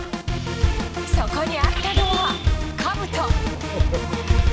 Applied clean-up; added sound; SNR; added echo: none; Drum kit; -4 dB; none.